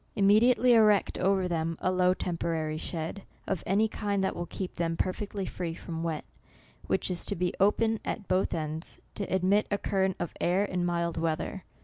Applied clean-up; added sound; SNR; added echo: none; none; none; none.